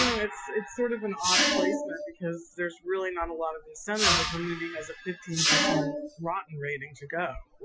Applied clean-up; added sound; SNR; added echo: classical method Wiener filter.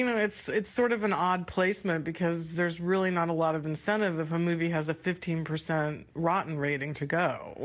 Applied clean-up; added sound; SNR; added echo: none; none; none; none.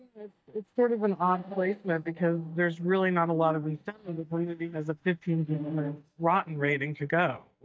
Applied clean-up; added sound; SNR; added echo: neural mask model DeepFilterNet 3.